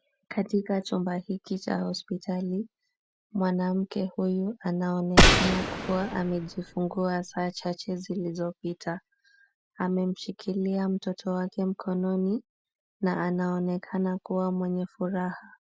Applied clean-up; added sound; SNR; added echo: none; Gunshot, gunfire; -5 dB; none.